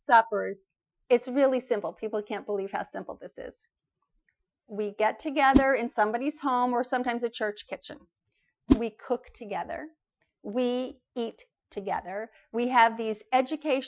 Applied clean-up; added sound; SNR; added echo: classical method Wiener filter.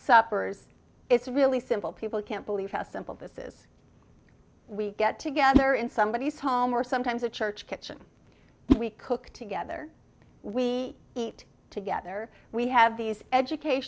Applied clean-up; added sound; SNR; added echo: none; Whoosh, swoosh, swish; 3 dB; none.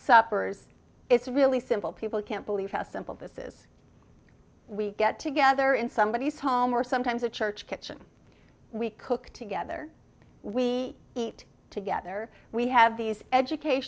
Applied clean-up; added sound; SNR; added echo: none; none; none; none.